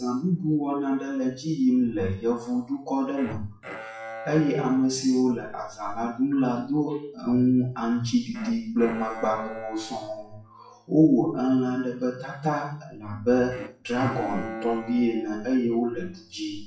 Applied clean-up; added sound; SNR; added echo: classical method WPE with log-MMSE.